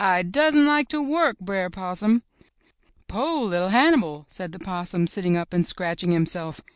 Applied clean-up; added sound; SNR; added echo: none; none; none; none.